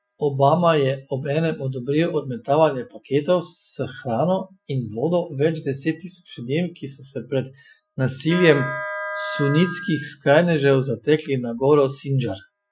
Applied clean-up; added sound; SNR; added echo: classical method Wiener filter.